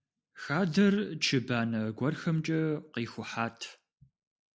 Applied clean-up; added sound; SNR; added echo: none; none; none; none.